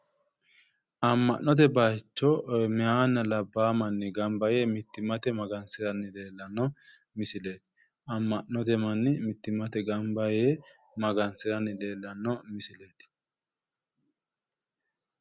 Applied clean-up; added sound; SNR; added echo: none; none; none; none.